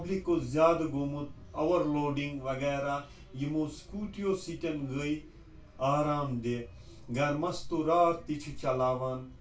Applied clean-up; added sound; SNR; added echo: none; none; none; reverberation time 0.2 s.